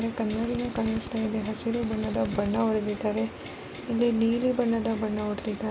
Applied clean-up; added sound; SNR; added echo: none; Drill; 14 dB; none.